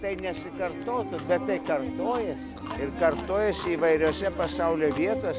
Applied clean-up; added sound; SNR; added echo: none; Chewing, mastication; 18 dB; none.